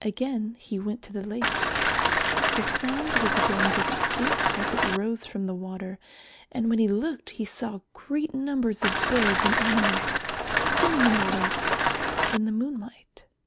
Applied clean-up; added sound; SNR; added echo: none; Rain; -4 dB; none.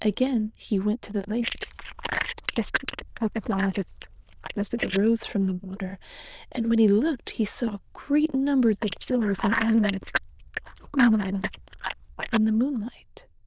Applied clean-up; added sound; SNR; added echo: neural diffusion model UNIVERSE++.